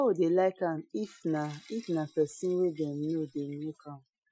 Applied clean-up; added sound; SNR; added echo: classical method Wiener filter.